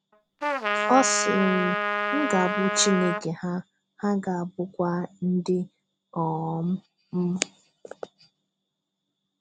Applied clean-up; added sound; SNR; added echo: none; Trumpet; 0 dB; none.